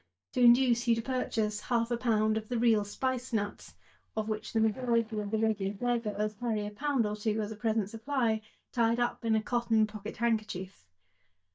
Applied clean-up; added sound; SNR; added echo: neural mask model DeepFilterNet 3.